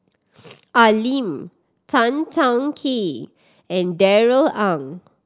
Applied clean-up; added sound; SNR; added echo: none; none; none; none.